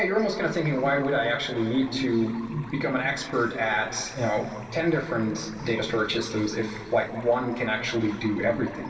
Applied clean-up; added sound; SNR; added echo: none; Stream; 18 dB; reverberation time 2.7 s.